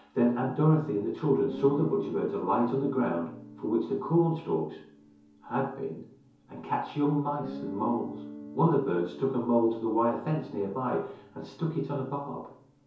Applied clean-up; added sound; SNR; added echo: none; Guitar; 16 dB; reverberation time 0.6 s.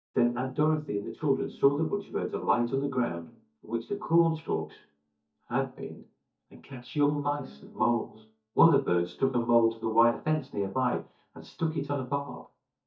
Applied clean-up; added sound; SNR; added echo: neural mask model DeepFilterNet 3.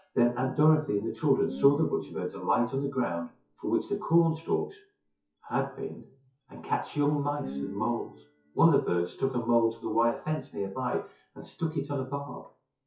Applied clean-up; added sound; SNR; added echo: classical method WPE with log-MMSE.